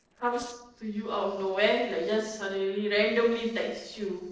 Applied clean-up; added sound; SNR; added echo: neural separator model SepFormer DNS4.